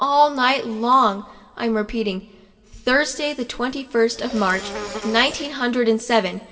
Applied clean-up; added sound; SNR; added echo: none; Insect; 11 dB; reverberation time 1.5 s.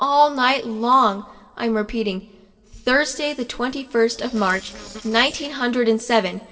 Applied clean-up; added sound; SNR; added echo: neural separator model SepFormer DNS4.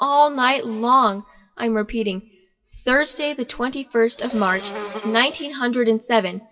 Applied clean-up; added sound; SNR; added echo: classical method WPE with log-MMSE.